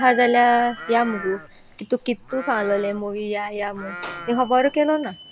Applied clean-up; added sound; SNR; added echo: none; Livestock, farm animals, working animals; 16 dB; none.